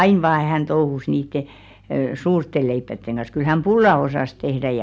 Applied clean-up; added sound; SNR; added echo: none; none; none; none.